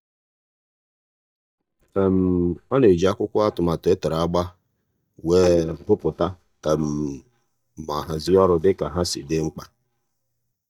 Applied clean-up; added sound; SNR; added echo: neural mask model DeepFilterNet 3.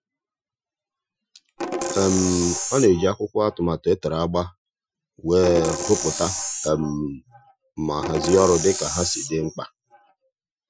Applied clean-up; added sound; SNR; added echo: classical method Wiener filter.